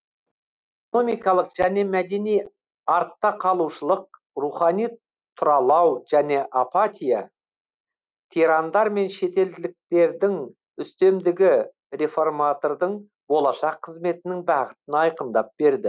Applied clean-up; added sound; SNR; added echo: none; none; none; none.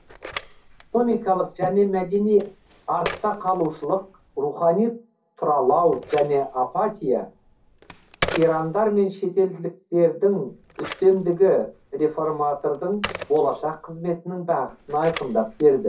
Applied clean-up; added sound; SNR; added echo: none; Telephone; 16 dB; reverberation time 0.3 s.